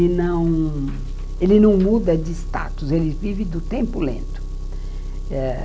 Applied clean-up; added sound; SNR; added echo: none; Engine; 5 dB; none.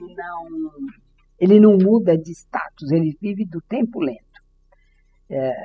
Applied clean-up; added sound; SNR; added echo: classical method spectral subtraction.